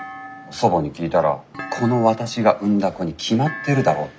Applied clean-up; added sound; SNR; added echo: none; Thump, thud; 17 dB; none.